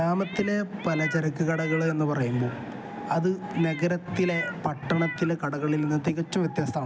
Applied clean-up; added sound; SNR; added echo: none; Meow; 13 dB; none.